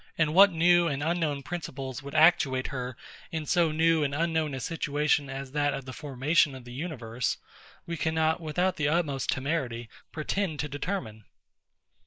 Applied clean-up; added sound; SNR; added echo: neural mask model Resemble Enhance denoiser.